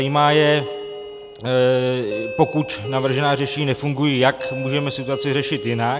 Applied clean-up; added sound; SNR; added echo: none; Doorbell + Tambourine; 10 dB; none.